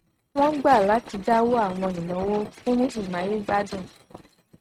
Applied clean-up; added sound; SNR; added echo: neural mask model RNNoise.